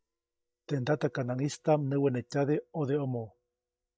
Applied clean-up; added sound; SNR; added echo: neural mask model DeepFilterNet 3.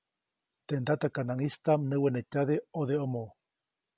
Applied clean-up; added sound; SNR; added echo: none; none; none; none.